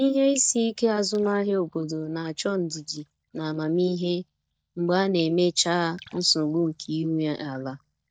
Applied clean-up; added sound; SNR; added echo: neural mask model DeepFilterNet 3.